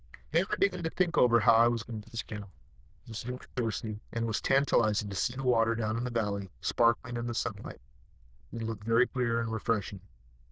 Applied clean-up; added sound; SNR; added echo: neural diffusion model UNIVERSE++.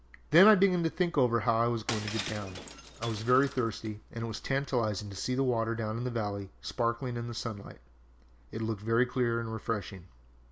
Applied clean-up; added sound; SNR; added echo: none; Shatter; 12 dB; none.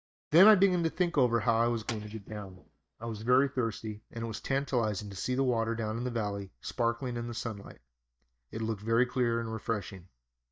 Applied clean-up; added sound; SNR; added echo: neural mask model DeepFilterNet 3.